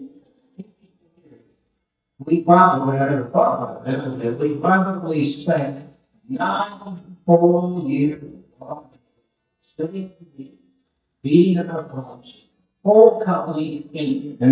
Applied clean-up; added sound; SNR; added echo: neural mask model DeepFilterNet 3.